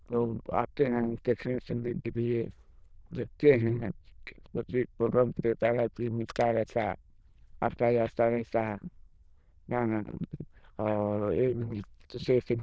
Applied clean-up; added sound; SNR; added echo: neural diffusion model UNIVERSE++.